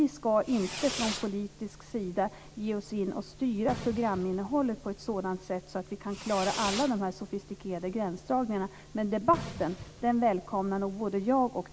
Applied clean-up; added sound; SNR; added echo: none; Fireworks; 13 dB; none.